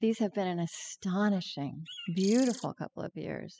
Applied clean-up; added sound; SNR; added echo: classical method spectral subtraction.